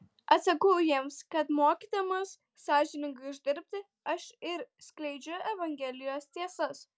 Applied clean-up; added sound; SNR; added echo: none; none; none; none.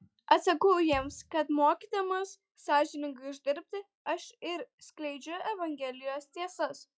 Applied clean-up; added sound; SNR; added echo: classical method log-MMSE.